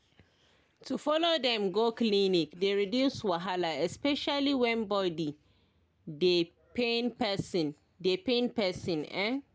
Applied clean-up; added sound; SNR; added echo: none; none; none; none.